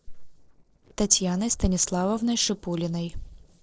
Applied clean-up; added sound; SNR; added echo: neural separator model SepFormer DNS4.